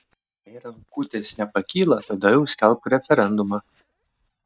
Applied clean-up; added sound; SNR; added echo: neural mask model DeepFilterNet 3.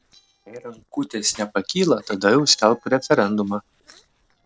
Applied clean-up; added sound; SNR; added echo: neural separator model SepFormer DNS4.